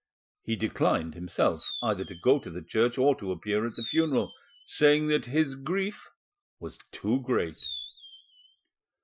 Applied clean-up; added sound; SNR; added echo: classical method Wiener filter.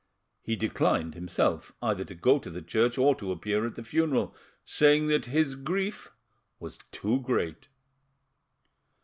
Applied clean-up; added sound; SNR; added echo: none; none; none; none.